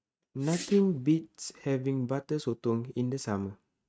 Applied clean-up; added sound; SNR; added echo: neural mask model RNNoise.